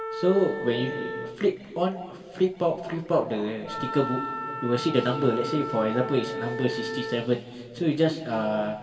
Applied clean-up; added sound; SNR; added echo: none; Wind instrument, woodwind instrument; 9 dB; reverberation time 2.2 s.